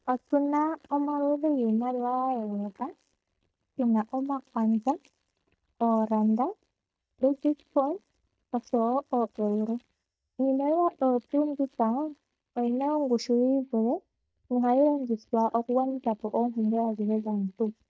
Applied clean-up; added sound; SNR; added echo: neural mask model DeepFilterNet 3.